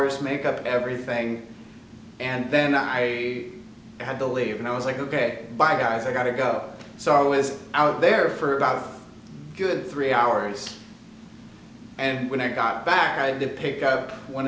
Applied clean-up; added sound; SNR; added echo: none; none; none; none.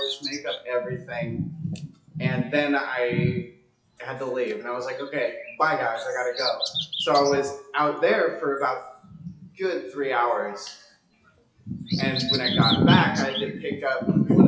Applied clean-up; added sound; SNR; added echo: classical method WPE with log-MMSE.